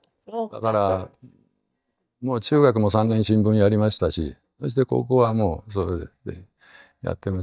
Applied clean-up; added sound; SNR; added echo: neural mask model DeepFilterNet 3.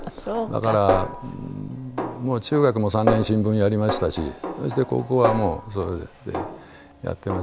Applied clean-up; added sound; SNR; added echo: none; Snare drum; 6 dB; none.